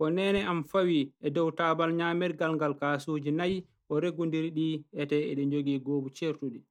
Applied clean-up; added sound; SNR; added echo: neural mask model DeepFilterNet 3.